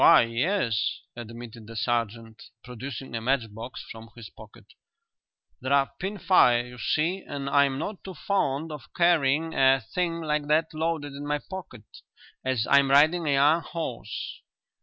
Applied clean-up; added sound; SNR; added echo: none; none; none; none.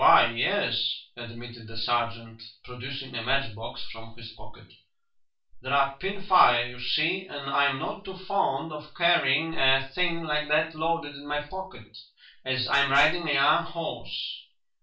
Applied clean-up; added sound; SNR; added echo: none; none; none; reverberation time 0.3 s.